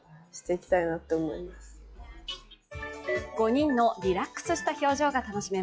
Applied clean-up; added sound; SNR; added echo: classical method log-MMSE.